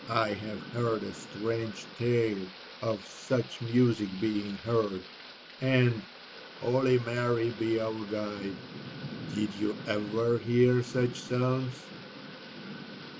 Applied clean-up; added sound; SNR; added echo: none; Thunder / Rain; 14 dB; none.